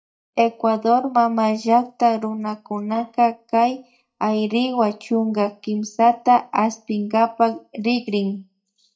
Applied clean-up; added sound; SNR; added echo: neural mask model DeepFilterNet 3.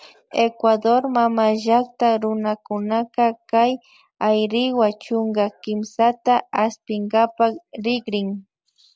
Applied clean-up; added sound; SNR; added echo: none; none; none; none.